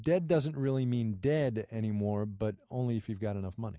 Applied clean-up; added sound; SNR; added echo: none; none; none; none.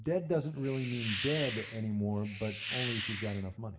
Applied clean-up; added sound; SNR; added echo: none; Hiss; -2 dB; reverberation time 2.4 s.